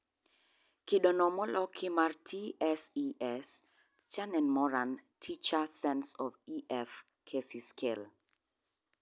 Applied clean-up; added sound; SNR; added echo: none; none; none; none.